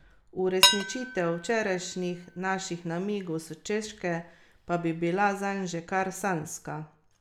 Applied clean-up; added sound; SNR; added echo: none; Dishes, pots, and pans; 0 dB; none.